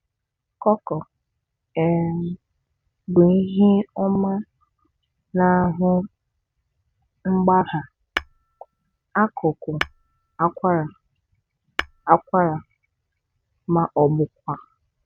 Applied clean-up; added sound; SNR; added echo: none; Tap / Hammer; 11 dB; none.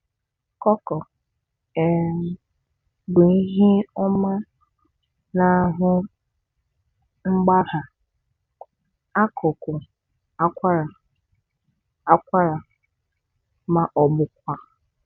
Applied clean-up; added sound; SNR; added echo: none; none; none; none.